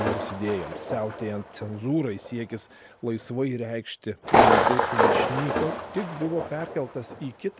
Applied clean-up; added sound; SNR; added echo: none; Thunder; -4 dB; none.